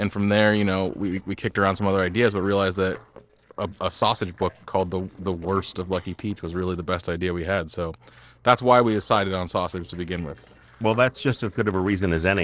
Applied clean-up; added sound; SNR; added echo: neural separator model SepFormer DNS4.